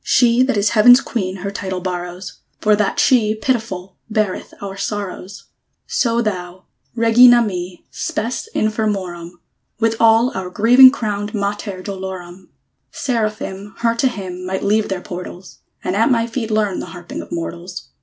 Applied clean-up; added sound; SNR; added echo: none; none; none; none.